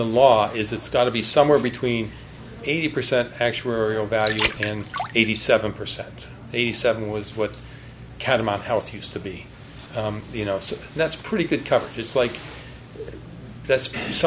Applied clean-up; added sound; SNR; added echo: none; Water; 10 dB; none.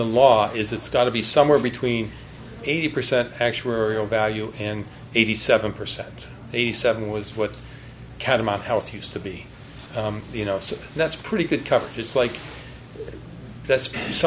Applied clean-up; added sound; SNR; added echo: none; none; none; none.